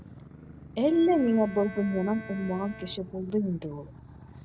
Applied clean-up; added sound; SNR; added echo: none; Bowed string instrument + Motorcycle; 16 dB; none.